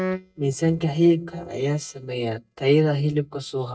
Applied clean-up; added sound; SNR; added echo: neural mask model DeepFilterNet 3.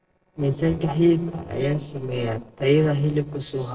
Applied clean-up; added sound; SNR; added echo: neural separator model SepFormer DNS4.